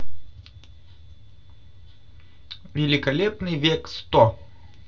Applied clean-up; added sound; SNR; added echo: none; none; none; reverberation time 0.2 s.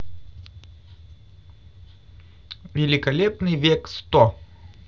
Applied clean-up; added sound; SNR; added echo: none; none; none; none.